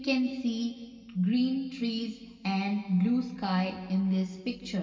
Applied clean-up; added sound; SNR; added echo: none; none; none; reverberation time 2.3 s.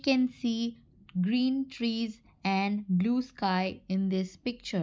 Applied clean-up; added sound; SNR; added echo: none; none; none; none.